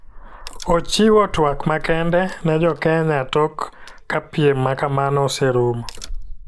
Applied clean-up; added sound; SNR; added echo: neural mask model Resemble Enhance denoiser.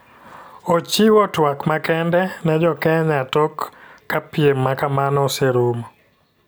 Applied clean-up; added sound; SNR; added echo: none; none; none; none.